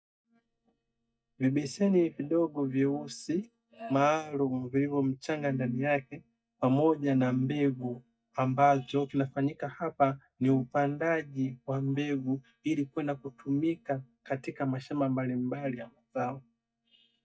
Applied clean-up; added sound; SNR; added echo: neural mask model DeepFilterNet 3.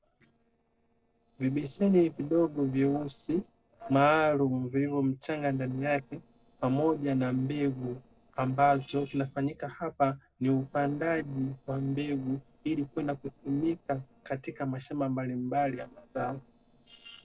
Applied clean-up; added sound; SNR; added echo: neural separator model SepFormer DNS4.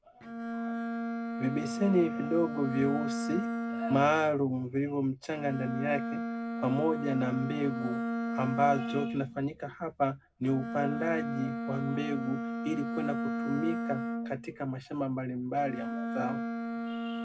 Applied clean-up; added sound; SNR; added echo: none; Bowed string instrument; 3 dB; reverberation time 0.2 s.